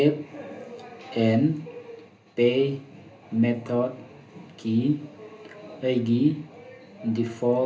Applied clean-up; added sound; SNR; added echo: none; none; none; reverberation time 0.3 s.